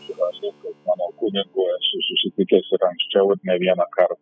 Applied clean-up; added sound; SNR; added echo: classical method spectral subtraction.